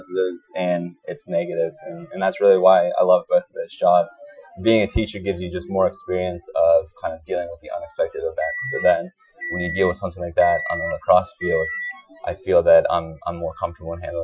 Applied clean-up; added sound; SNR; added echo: classical method Wiener filter.